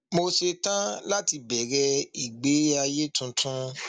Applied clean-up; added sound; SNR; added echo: none; none; none; none.